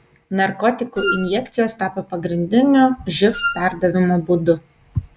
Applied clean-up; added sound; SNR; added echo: none; Wind instrument, woodwind instrument; 6 dB; none.